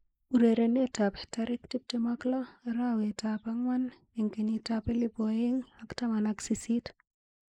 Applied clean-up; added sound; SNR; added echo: neural mask model Resemble Enhance denoiser.